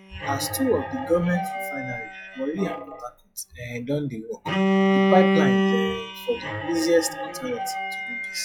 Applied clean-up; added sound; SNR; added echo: classical method log-MMSE.